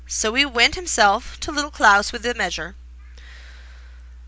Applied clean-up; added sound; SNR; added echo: none; none; none; none.